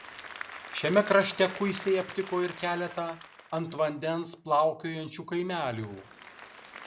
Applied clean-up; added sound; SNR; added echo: none; Applause / Crowd; 16 dB; none.